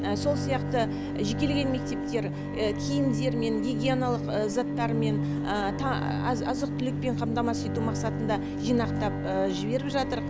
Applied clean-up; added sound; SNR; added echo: none; Bowed string instrument; 0 dB; none.